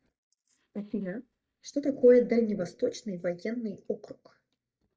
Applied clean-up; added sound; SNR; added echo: neural mask model DeepFilterNet 3.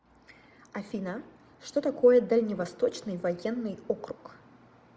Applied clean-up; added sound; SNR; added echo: none; none; none; none.